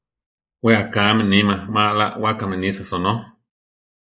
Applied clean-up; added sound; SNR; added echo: neural mask model Resemble Enhance denoiser.